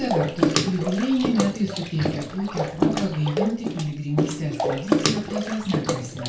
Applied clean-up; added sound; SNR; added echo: none; Bathtub (filling or washing) / Water / Splash, splatter; 0 dB; reverberation time 0.2 s.